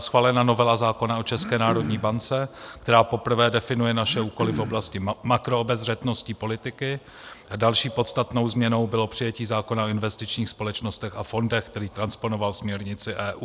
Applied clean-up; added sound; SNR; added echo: none; Cough; 9 dB; none.